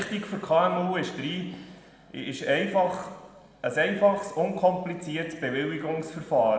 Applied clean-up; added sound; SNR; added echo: none; none; none; reverberation time 1.1 s.